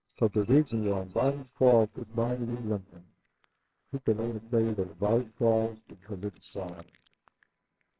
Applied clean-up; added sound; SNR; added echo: neural separator model SepFormer WHAMR!.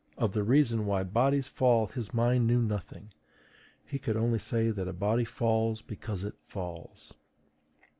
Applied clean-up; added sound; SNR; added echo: none; none; none; none.